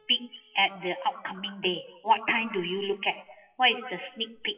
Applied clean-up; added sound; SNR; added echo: classical method WPE with log-MMSE.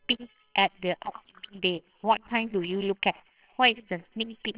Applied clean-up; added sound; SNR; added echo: neural separator model SepFormer WHAMR!.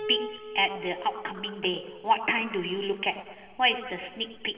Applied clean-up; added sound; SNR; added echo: none; Piano; 12 dB; reverberation time 1.9 s.